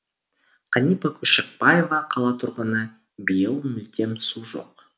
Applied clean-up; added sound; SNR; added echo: none; none; none; none.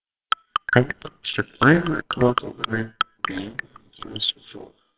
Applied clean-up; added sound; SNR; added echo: neural separator model SepFormer WHAMR!.